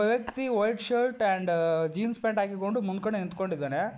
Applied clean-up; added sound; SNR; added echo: neural mask model Resemble Enhance denoiser.